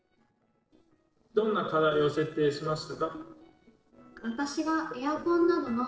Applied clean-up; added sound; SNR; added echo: neural separator model SepFormer DNS4.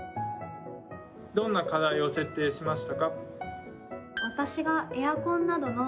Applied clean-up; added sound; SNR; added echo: none; none; none; none.